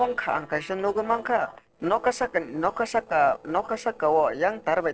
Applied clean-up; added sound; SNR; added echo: neural separator model SepFormer DNS4.